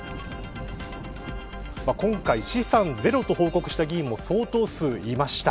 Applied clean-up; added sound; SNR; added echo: none; Thunder / Rain; 17 dB; none.